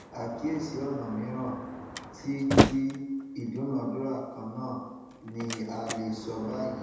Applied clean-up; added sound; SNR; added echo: none; Slam; 0 dB; reverberation time 1.0 s.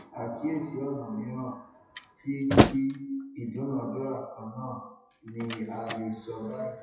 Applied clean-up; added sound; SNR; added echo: classical method WPE with log-MMSE.